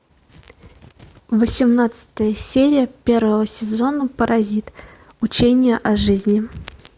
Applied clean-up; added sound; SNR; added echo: none; none; none; none.